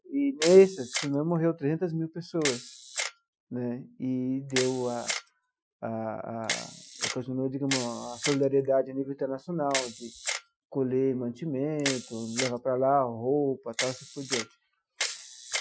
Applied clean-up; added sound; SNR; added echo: classical method Wiener filter.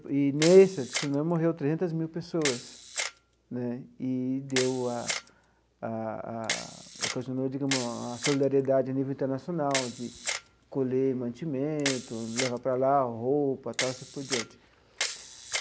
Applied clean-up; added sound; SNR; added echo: none; Camera; 9 dB; none.